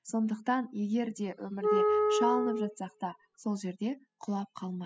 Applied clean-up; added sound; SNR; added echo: classical method spectral subtraction.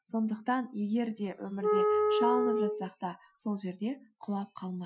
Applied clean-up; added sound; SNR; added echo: classical method Wiener filter.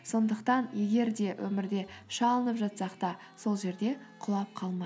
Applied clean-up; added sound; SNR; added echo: none; none; none; none.